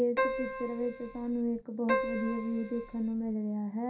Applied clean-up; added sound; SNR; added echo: none; Keyboard (musical); 3 dB; reverberation time 0.3 s.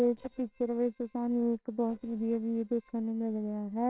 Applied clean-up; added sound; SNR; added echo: neural separator model SepFormer WHAMR!.